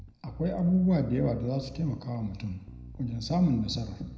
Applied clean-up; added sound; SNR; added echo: none; Bass guitar; 15 dB; reverberation time 0.7 s.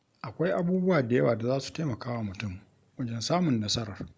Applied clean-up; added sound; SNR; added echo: none; none; none; none.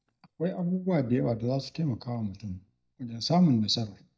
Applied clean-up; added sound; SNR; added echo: neural mask model DeepFilterNet 3.